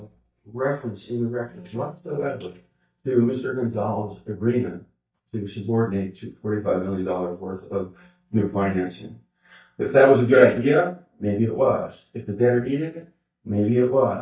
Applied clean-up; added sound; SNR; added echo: neural mask model DeepFilterNet 3.